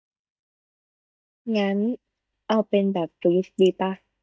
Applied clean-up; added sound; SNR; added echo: neural mask model DeepFilterNet 3.